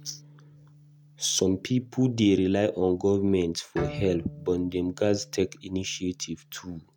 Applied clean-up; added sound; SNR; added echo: none; Bowed string instrument; 17 dB; none.